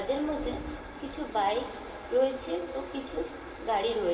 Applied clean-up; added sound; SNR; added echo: none; Stream / Trickle, dribble / Traffic noise, roadway noise; 17 dB; reverberation time 2.4 s.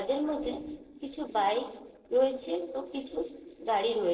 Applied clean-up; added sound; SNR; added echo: neural separator model SepFormer DNS4.